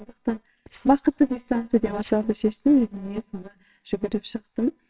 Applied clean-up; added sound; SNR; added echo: neural separator model SepFormer WHAMR!.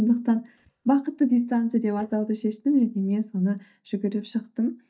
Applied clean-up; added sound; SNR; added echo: neural mask model DeepFilterNet 3.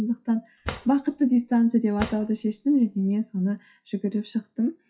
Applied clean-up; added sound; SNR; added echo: classical method WPE with log-MMSE.